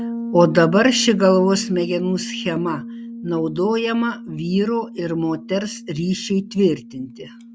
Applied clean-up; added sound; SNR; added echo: none; Bass guitar; 11 dB; none.